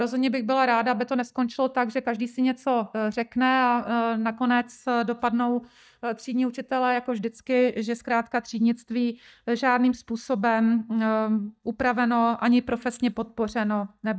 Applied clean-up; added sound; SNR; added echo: neural mask model DeepFilterNet 3.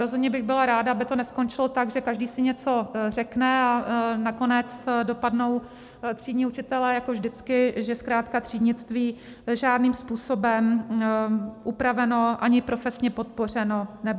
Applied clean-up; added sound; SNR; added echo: none; none; none; none.